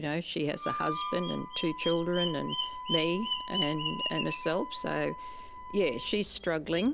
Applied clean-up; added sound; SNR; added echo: none; Bird vocalization, bird call, bird song + Harmonica; 5 dB; none.